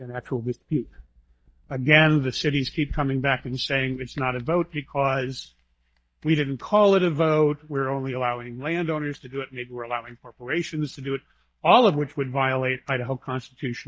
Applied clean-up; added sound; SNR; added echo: neural mask model DeepFilterNet 3.